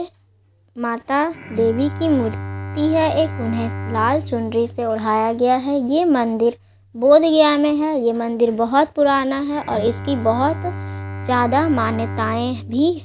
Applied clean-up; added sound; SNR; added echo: none; Bowed string instrument; 12 dB; none.